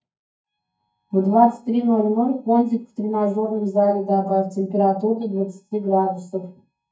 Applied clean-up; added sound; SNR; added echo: neural mask model DeepFilterNet 3.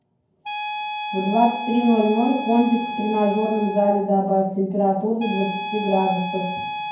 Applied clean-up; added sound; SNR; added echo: none; Wind instrument, woodwind instrument; 8 dB; reverberation time 0.9 s.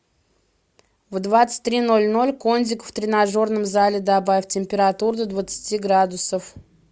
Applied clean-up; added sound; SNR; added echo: none; none; none; none.